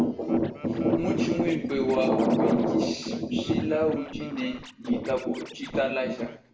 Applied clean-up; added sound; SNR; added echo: none; Scratching (performance technique); 18 dB; reverberation time 0.6 s.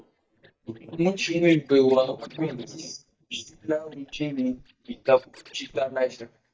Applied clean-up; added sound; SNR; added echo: neural mask model DeepFilterNet 3.